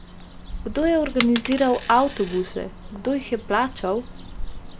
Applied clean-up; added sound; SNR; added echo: none; Bird + Coin (dropping); 10 dB; none.